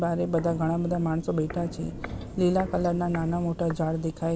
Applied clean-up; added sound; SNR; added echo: none; Walk, footsteps; 13 dB; none.